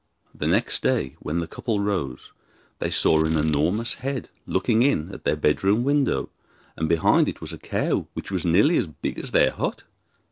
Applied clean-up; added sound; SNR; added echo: none; Scissors; 15 dB; none.